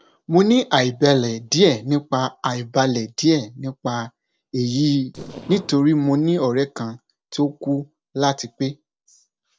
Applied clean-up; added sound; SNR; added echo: neural separator model SepFormer DNS4.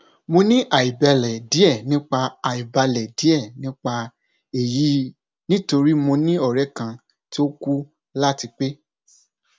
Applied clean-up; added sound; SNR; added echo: none; none; none; none.